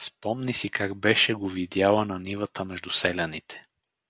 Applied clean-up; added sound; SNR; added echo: none; none; none; none.